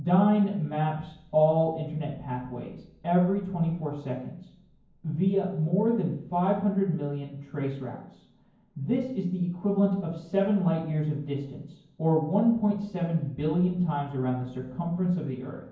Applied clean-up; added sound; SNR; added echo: none; none; none; reverberation time 0.9 s.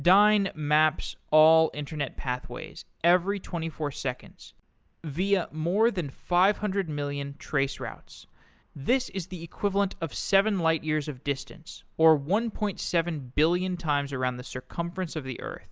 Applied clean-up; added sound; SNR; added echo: none; none; none; none.